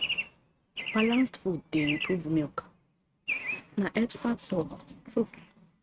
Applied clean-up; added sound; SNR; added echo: neural mask model RNNoise.